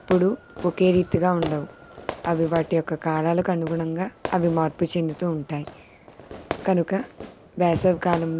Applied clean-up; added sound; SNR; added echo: none; Fireworks; 14 dB; none.